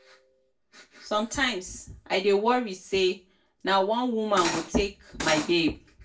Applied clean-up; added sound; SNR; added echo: none; Cutlery, silverware; 3 dB; reverberation time 0.2 s.